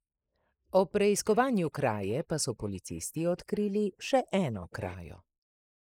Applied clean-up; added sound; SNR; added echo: neural mask model Resemble Enhance denoiser.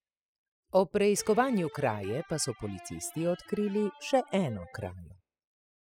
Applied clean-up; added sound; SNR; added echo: classical method spectral subtraction.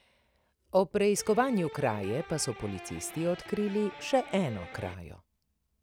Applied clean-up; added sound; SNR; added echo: none; Electric guitar; 15 dB; none.